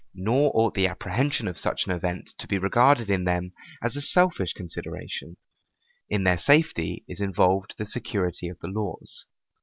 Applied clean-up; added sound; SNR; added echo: none; none; none; none.